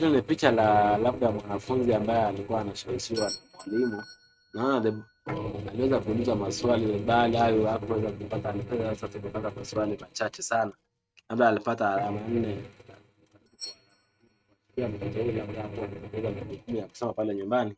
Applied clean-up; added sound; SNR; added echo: neural mask model RNNoise.